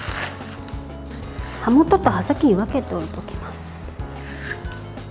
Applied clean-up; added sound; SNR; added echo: none; none; none; none.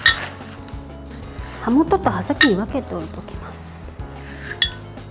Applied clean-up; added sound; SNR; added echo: none; Chink, clink; 3 dB; none.